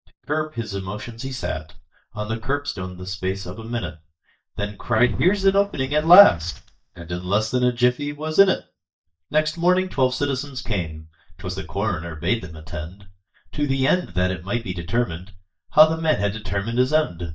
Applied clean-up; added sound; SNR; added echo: neural mask model DeepFilterNet 3.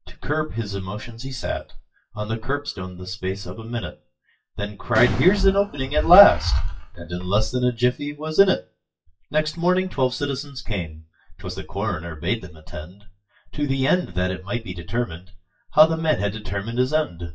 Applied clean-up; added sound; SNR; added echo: classical method WPE with log-MMSE.